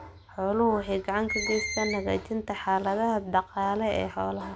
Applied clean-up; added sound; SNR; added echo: none; Screech; 9 dB; none.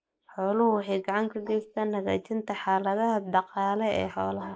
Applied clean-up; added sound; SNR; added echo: neural mask model Resemble Enhance denoiser.